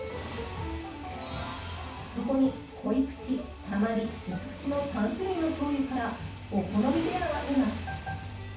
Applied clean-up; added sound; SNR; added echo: none; Motorcycle; 11 dB; reverberation time 0.7 s.